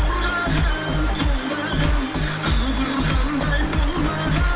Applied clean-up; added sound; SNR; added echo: none; Stream; 11 dB; reverberation time 0.2 s.